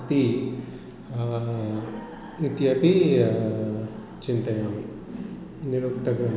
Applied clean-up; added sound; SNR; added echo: none; none; none; none.